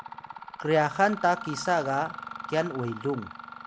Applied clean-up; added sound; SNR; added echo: none; Mechanisms; 12 dB; none.